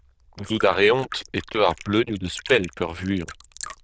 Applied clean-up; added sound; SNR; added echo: neural diffusion model UNIVERSE++.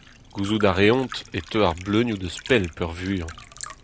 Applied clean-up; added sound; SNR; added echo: none; Liquid; 17 dB; none.